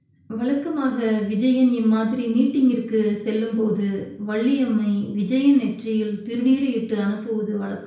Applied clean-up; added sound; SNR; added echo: none; none; none; reverberation time 0.5 s.